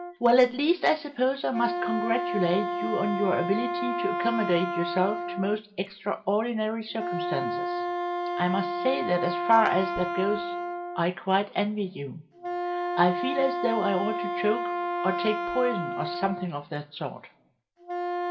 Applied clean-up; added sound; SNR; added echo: none; Wind instrument, woodwind instrument; 4 dB; reverberation time 0.8 s.